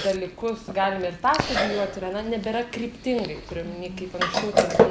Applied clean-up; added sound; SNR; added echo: none; Chewing, mastication; 0 dB; none.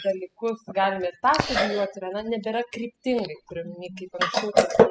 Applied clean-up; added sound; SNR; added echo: classical method spectral subtraction.